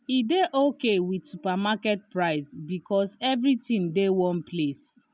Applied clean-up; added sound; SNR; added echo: none; none; none; none.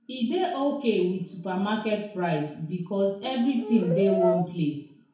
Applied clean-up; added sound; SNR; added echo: none; Brass instrument; 3 dB; reverberation time 0.6 s.